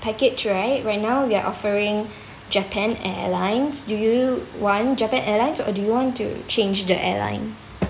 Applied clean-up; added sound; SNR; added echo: none; none; none; none.